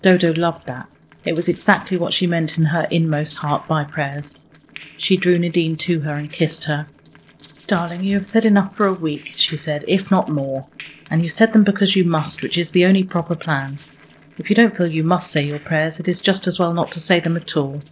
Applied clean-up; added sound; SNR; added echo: neural separator model SepFormer DNS4.